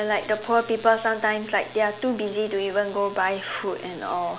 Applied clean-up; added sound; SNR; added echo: none; none; none; none.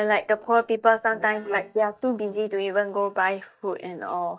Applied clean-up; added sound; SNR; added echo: neural mask model DeepFilterNet 3.